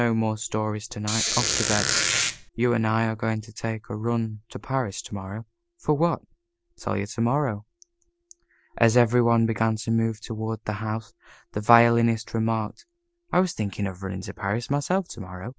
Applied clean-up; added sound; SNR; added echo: none; Squeak; -1 dB; none.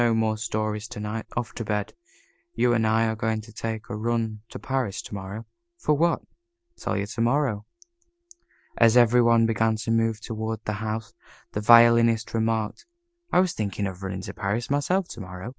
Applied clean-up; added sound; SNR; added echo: none; none; none; none.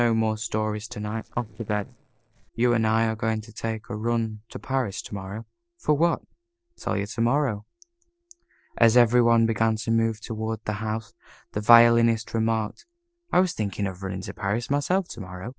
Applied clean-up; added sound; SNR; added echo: neural separator model SepFormer DNS4.